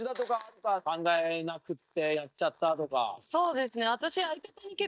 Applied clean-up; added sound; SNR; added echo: neural mask model DeepFilterNet 3.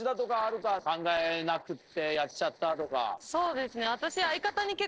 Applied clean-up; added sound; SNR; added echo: neural separator model SepFormer DNS4.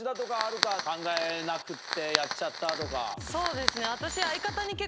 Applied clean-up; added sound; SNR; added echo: none; Fire; 2 dB; none.